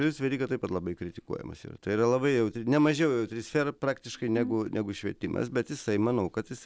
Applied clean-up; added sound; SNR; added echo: none; none; none; none.